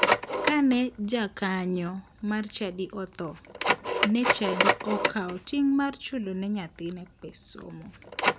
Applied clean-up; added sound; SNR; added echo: none; Telephone; 1 dB; none.